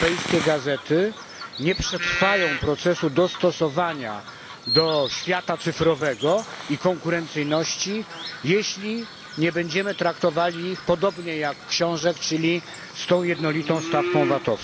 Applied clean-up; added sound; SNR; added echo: none; Bird vocalization, bird call, bird song; 8 dB; none.